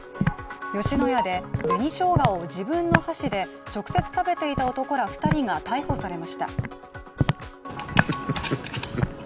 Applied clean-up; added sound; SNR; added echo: none; Walk, footsteps; 3 dB; none.